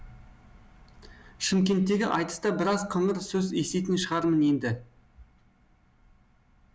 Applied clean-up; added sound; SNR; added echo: none; none; none; none.